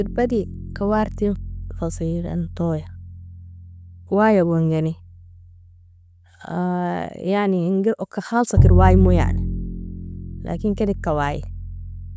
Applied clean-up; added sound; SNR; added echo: none; Bowed string instrument; 2 dB; none.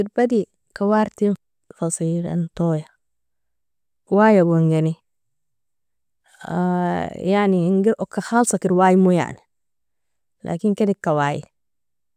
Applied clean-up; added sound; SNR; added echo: none; none; none; none.